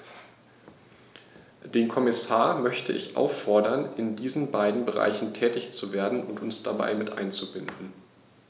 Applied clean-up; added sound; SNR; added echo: none; none; none; none.